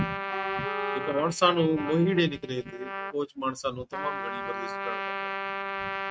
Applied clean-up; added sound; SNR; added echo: neural mask model RNNoise.